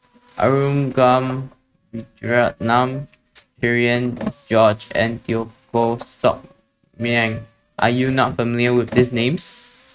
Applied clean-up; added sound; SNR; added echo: neural mask model RNNoise.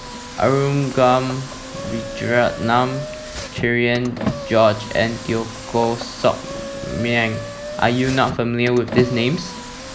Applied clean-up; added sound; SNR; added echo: none; Car; 10 dB; none.